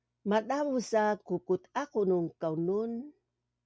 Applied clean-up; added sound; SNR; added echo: none; none; none; none.